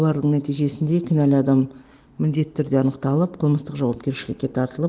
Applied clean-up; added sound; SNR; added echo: none; none; none; none.